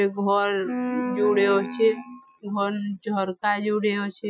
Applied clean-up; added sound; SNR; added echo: classical method Wiener filter.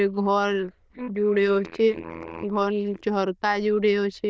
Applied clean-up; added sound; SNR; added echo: neural diffusion model UNIVERSE++.